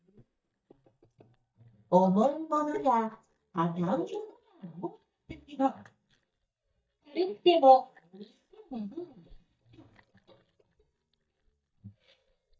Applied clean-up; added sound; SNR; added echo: neural mask model DeepFilterNet 3.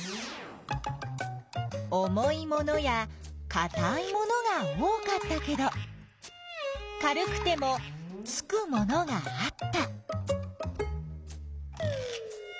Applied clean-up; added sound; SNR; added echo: none; none; none; none.